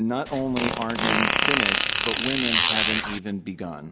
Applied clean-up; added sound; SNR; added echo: none; Fart; -4 dB; none.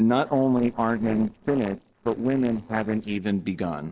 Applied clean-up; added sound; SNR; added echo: neural separator model SepFormer DNS4.